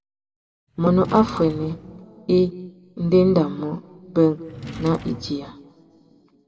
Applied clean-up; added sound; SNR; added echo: none; Drawer open or close; 15 dB; reverberation time 1.4 s.